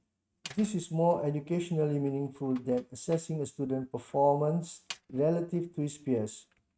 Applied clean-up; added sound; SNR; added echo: neural mask model RNNoise.